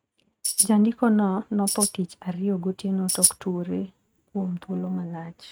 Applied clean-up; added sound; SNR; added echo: neural mask model RNNoise.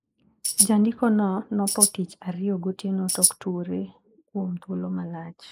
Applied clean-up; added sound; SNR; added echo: neural mask model Resemble Enhance denoiser.